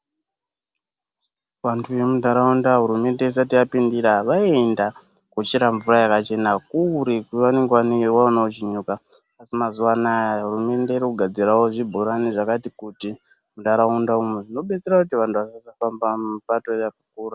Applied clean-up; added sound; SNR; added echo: none; none; none; none.